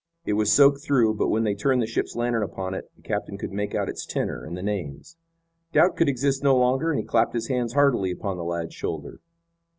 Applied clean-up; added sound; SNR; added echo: none; none; none; none.